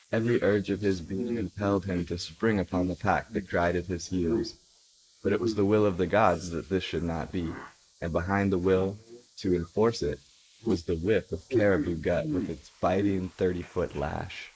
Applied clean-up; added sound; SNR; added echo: neural mask model Resemble Enhance denoiser.